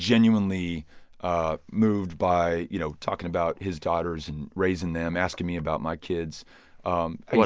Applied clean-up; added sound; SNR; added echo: none; none; none; none.